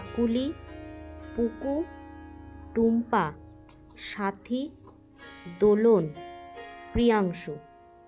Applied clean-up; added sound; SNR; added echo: none; Harp; 18 dB; none.